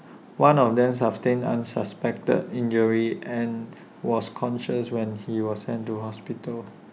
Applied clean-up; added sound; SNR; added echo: none; none; none; none.